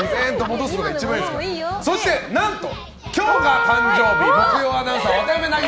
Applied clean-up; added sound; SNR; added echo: none; Wind instrument, woodwind instrument; 2 dB; none.